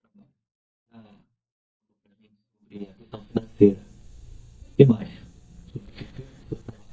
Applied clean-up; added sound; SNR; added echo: neural mask model DeepFilterNet 3.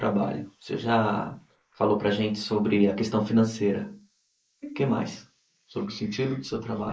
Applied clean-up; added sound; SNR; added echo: neural mask model Resemble Enhance denoiser.